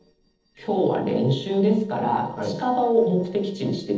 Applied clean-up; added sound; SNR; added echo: neural separator model SepFormer DNS4.